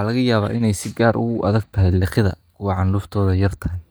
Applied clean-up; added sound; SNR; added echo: neural mask model DeepFilterNet 3.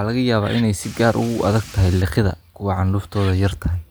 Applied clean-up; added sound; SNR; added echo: none; Rain; 19 dB; none.